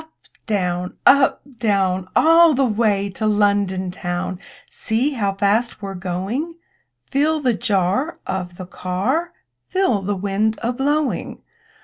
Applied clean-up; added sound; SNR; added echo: none; none; none; none.